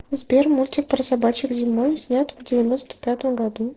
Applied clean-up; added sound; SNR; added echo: neural separator model SepFormer DNS4.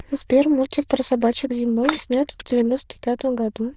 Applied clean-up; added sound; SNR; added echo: neural diffusion model UNIVERSE++.